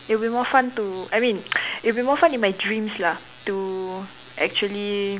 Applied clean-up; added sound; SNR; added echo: none; none; none; none.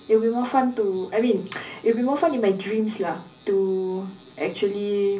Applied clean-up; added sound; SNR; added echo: none; none; none; reverberation time 0.5 s.